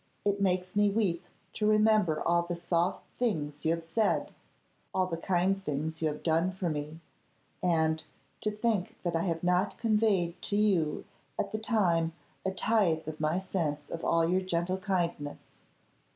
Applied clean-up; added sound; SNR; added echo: none; none; none; none.